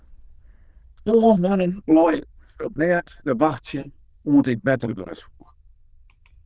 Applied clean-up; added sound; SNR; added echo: neural diffusion model UNIVERSE++.